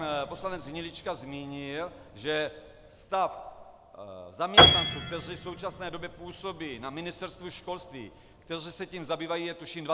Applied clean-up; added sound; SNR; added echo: none; Piano; -4 dB; none.